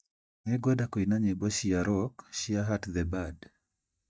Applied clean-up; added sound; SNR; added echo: neural mask model DeepFilterNet 3.